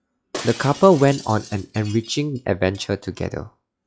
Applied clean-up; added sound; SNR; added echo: classical method log-MMSE.